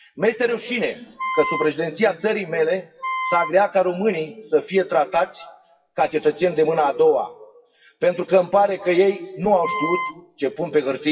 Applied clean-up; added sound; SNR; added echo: classical method WPE with log-MMSE.